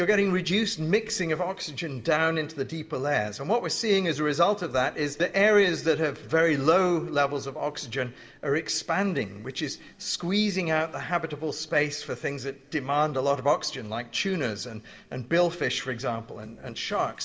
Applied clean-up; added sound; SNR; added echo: neural separator model SepFormer DNS4.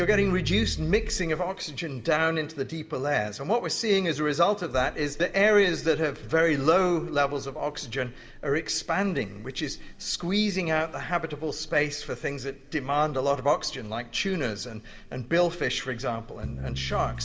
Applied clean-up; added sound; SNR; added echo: none; Crackle; 13 dB; reverberation time 1.6 s.